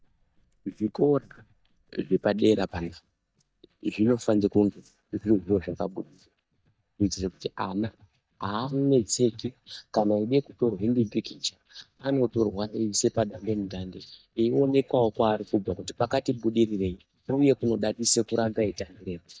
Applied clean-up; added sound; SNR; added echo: neural mask model DeepFilterNet 3.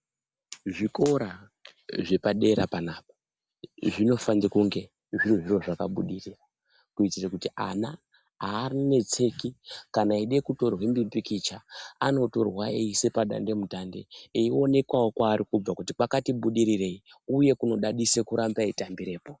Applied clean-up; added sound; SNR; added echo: none; none; none; none.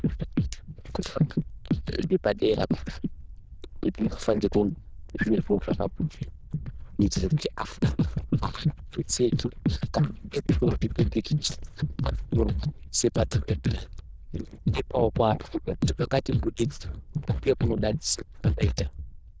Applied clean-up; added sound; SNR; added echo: neural diffusion model UNIVERSE++.